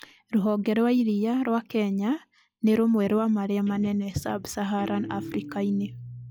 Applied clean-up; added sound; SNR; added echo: classical method log-MMSE.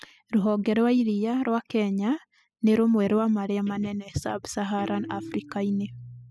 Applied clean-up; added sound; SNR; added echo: classical method spectral subtraction.